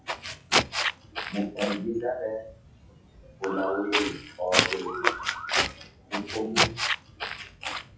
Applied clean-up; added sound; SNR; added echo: classical method WPE with log-MMSE.